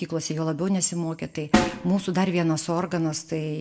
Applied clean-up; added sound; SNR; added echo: none; Snare drum; 3 dB; reverberation time 0.5 s.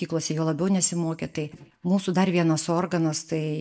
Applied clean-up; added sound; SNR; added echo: neural mask model DeepFilterNet 3.